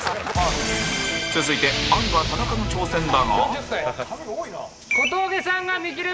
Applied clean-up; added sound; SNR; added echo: none; none; none; none.